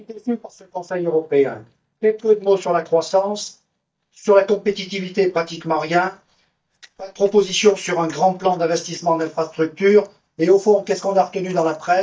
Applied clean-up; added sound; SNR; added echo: neural mask model DeepFilterNet 3.